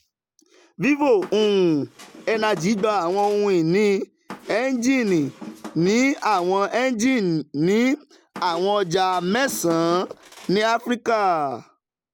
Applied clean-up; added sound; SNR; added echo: none; Squeak; 19 dB; none.